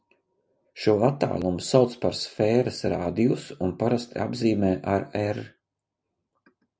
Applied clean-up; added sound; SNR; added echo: none; none; none; none.